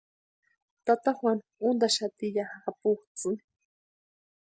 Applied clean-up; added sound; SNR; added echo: none; none; none; none.